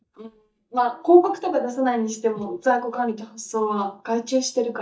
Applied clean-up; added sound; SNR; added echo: neural mask model DeepFilterNet 3.